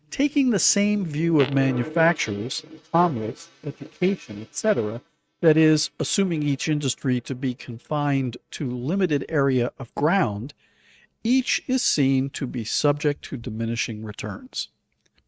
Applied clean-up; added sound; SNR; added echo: neural mask model RNNoise.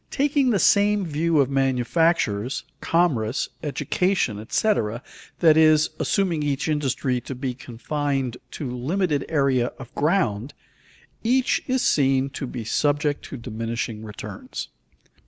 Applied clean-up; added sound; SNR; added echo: none; none; none; none.